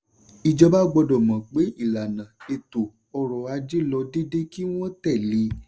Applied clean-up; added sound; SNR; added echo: none; none; none; none.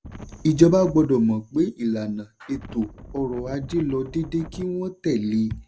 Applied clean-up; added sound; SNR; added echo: none; Wind; 16 dB; none.